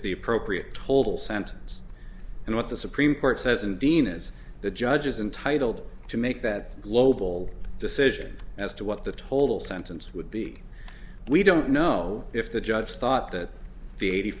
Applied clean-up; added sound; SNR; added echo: none; none; none; none.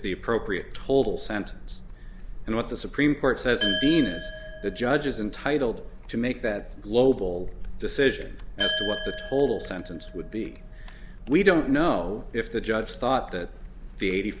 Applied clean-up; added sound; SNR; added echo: none; Glass; 8 dB; none.